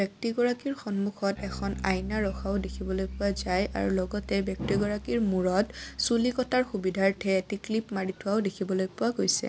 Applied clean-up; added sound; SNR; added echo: none; Bass guitar; 13 dB; none.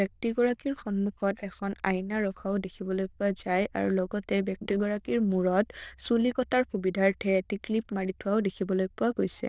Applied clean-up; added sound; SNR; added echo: neural diffusion model UNIVERSE++.